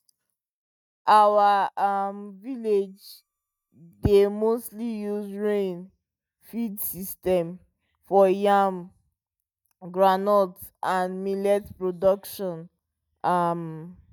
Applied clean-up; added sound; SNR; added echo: neural mask model DeepFilterNet 3.